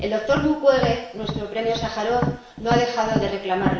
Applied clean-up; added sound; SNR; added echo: none; Tap; 6 dB; reverberation time 0.7 s.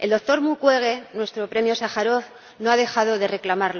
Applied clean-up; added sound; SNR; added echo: none; none; none; none.